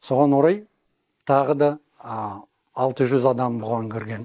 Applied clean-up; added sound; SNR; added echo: neural mask model Resemble Enhance denoiser.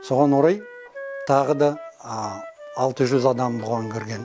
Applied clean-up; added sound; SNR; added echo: none; Wind instrument, woodwind instrument; 17 dB; none.